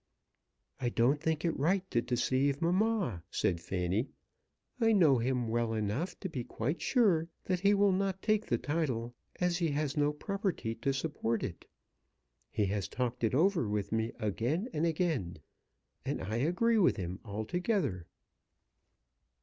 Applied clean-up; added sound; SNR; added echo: none; none; none; none.